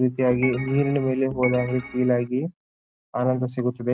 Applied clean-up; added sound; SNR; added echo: none; Organ; 12 dB; none.